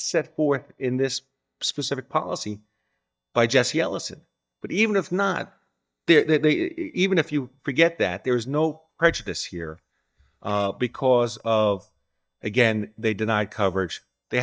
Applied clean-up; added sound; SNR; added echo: neural mask model DeepFilterNet 3.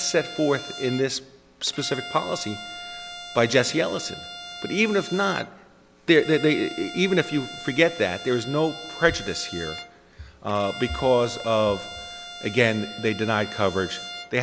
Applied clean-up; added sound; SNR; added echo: none; Bowed string instrument; 13 dB; none.